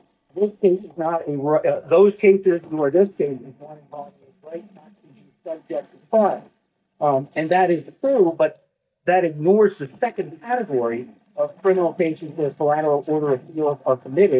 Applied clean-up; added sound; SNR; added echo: neural mask model DeepFilterNet 3.